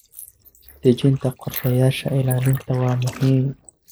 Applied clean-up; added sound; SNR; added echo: neural mask model Resemble Enhance denoiser.